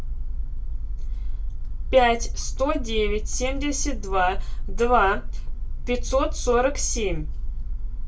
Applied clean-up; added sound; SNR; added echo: none; none; none; reverberation time 0.2 s.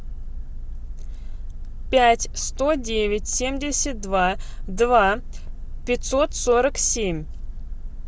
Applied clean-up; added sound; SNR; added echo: none; none; none; none.